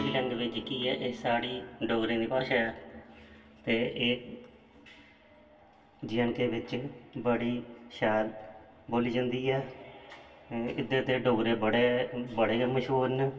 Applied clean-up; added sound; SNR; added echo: none; Guitar; 20 dB; reverberation time 0.2 s.